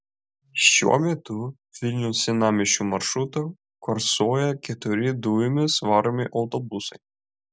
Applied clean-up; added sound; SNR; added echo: none; none; none; none.